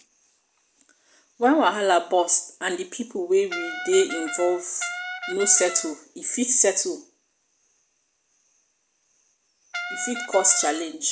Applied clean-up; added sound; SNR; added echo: none; Brass instrument; 8 dB; none.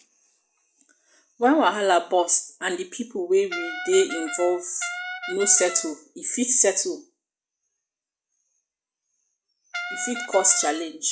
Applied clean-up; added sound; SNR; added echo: classical method log-MMSE.